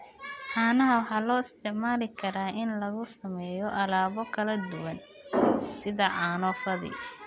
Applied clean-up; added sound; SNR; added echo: none; none; none; none.